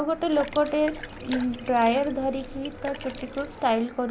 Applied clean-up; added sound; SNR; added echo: none; Liquid; 15 dB; none.